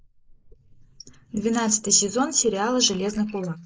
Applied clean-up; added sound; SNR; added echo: neural mask model Resemble Enhance denoiser.